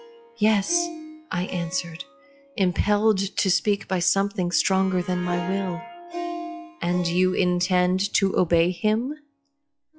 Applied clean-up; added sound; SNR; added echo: classical method log-MMSE.